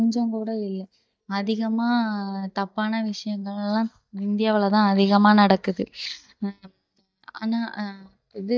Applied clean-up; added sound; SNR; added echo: neural mask model DeepFilterNet 3.